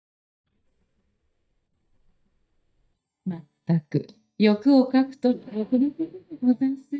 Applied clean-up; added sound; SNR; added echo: neural mask model DeepFilterNet 3.